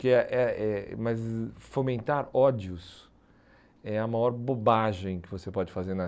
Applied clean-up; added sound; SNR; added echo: none; none; none; none.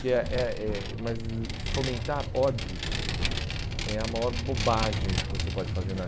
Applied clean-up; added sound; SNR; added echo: none; Vehicle; 0 dB; none.